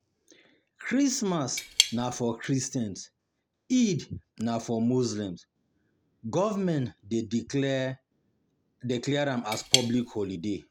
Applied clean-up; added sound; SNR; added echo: none; Cutlery, silverware / Tap; 1 dB; none.